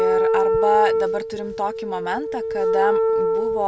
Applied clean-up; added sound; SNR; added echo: none; Wind instrument, woodwind instrument; -5 dB; none.